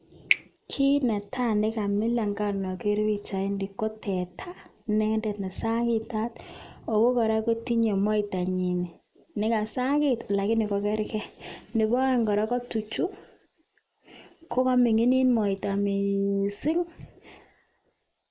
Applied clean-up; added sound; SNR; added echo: neural mask model Resemble Enhance denoiser.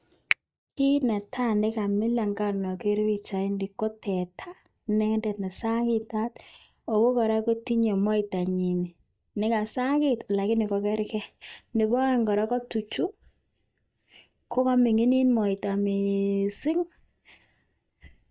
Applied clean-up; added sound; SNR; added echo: neural mask model DeepFilterNet 3.